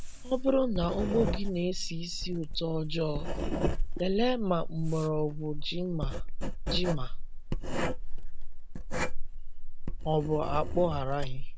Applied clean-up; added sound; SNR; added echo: none; Writing; -2 dB; none.